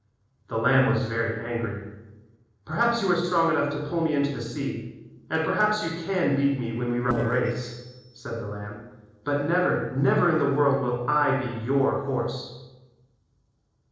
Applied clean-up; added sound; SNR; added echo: neural separator model SepFormer DNS4.